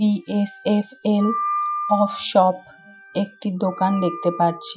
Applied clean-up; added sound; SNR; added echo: classical method Wiener filter.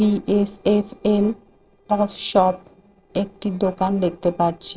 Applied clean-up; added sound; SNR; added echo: neural separator model SepFormer DNS4.